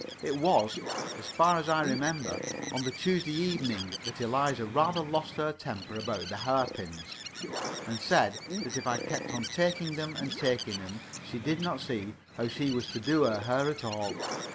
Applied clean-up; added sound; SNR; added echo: none; Bird; 8 dB; none.